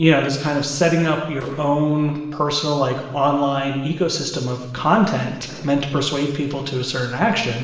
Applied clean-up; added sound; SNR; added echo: neural separator model SepFormer DNS4.